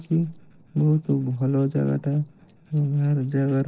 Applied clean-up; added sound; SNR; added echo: neural separator model SepFormer DNS4.